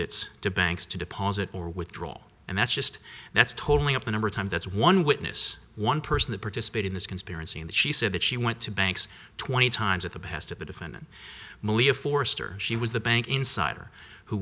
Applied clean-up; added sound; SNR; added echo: none; none; none; none.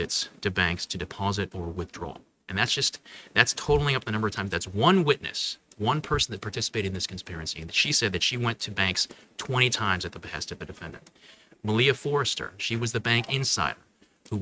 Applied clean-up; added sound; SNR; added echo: neural mask model RNNoise.